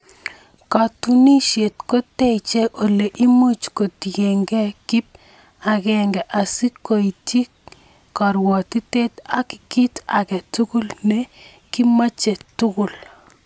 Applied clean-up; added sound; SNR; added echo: none; none; none; none.